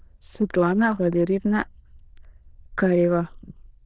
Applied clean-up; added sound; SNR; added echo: neural diffusion model UNIVERSE++.